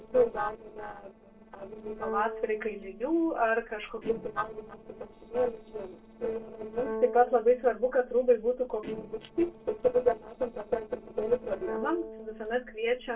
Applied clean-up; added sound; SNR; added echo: neural separator model SepFormer DNS4.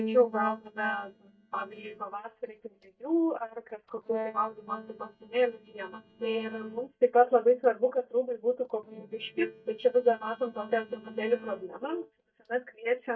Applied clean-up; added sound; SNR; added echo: neural mask model DeepFilterNet 3.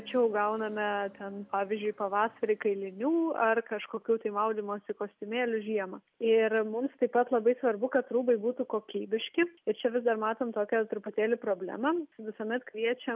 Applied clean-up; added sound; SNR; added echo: none; none; none; none.